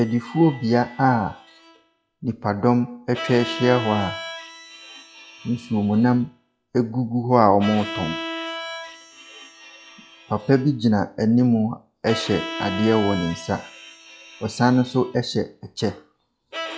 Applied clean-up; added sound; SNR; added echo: classical method log-MMSE.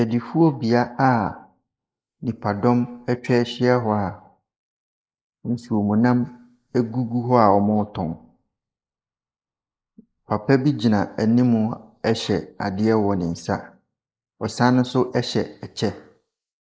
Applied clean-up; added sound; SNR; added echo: neural mask model Resemble Enhance denoiser.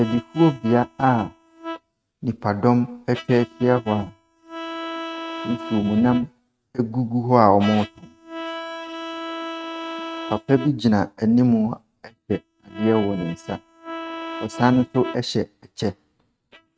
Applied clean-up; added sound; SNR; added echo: neural mask model RNNoise.